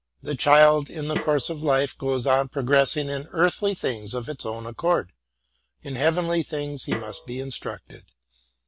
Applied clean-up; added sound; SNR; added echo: none; Snare drum; 13 dB; none.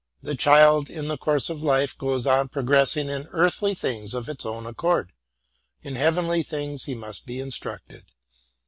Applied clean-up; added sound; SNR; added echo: none; none; none; none.